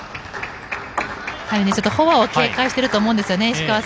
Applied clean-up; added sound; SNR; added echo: none; none; none; none.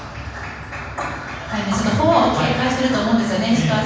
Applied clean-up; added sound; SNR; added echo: none; none; none; reverberation time 1.2 s.